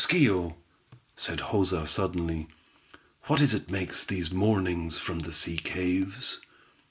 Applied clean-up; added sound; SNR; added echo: none; none; none; none.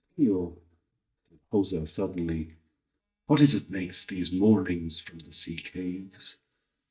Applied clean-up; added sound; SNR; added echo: neural mask model DeepFilterNet 3.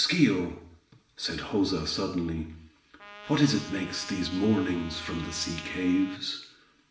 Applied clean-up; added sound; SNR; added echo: none; Trumpet; 16 dB; reverberation time 0.7 s.